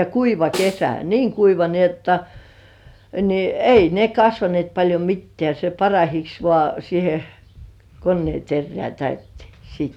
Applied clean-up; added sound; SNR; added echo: none; Snare drum; 14 dB; none.